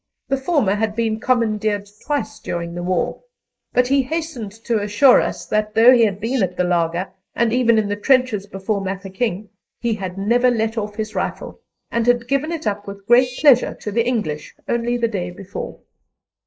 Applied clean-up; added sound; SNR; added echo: neural mask model Resemble Enhance denoiser.